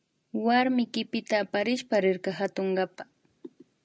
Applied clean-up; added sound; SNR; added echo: none; none; none; none.